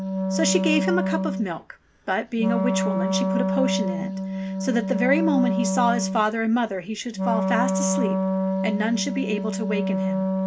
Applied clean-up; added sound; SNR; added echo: none; Wind instrument, woodwind instrument; -1 dB; none.